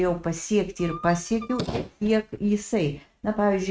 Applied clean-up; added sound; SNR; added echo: neural mask model RNNoise.